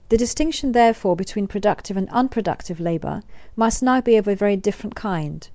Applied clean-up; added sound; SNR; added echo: none; none; none; none.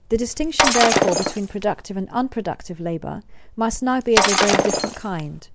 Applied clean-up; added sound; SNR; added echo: none; Shatter; -3 dB; none.